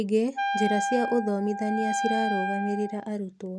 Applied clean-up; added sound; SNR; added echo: none; Wind instrument, woodwind instrument; 2 dB; none.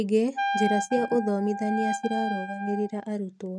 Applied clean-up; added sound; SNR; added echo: neural mask model RNNoise.